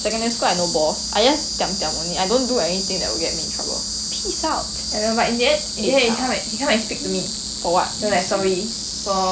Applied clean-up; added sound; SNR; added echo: none; Insect; 4 dB; none.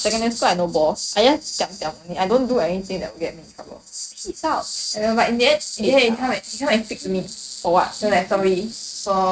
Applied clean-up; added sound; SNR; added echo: neural mask model RNNoise.